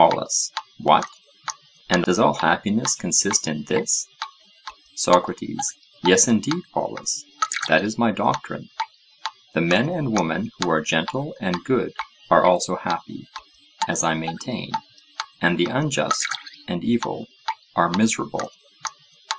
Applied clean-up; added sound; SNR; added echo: none; Drip; 11 dB; none.